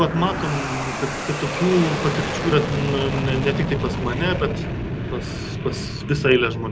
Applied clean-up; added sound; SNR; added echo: none; Fixed-wing aircraft, airplane; 3 dB; none.